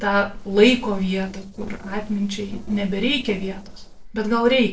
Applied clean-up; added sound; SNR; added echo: neural separator model SepFormer DNS4.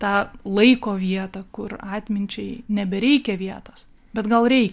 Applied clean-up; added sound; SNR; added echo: none; none; none; none.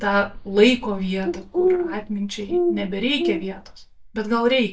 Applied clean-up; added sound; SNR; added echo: neural mask model DeepFilterNet 3.